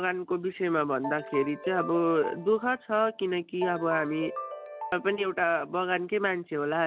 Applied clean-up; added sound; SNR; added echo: none; Ringtone; 12 dB; none.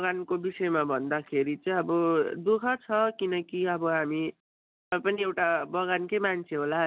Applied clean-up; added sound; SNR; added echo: none; none; none; none.